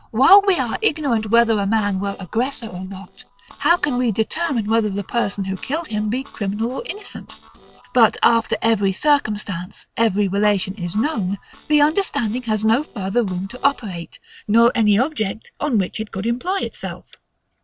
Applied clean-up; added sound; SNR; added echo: neural separator model SepFormer DNS4.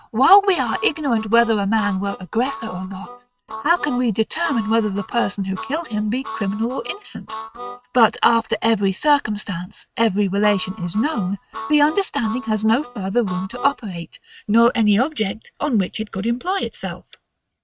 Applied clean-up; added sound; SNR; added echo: neural mask model RNNoise.